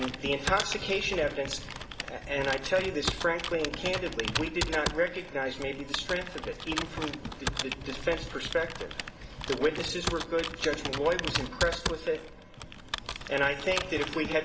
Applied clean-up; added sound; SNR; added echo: none; Computer keyboard; 5 dB; reverberation time 0.4 s.